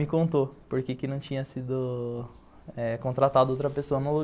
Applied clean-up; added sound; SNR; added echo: none; none; none; none.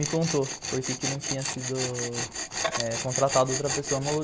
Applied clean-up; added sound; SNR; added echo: none; Tools; 3 dB; none.